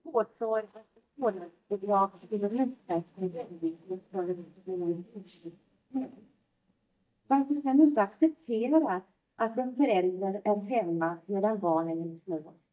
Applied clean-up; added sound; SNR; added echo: neural mask model DeepFilterNet 3.